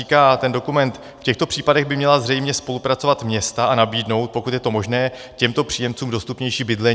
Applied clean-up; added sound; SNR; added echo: none; none; none; none.